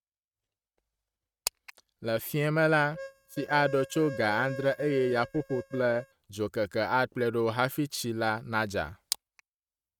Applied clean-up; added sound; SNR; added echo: neural mask model RNNoise.